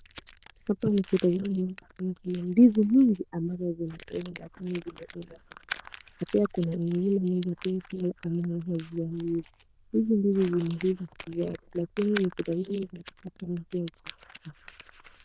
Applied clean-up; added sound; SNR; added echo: neural diffusion model UNIVERSE++.